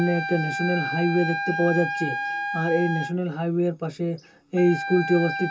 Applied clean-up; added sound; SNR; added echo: none; Wind instrument, woodwind instrument; 6 dB; reverberation time 0.2 s.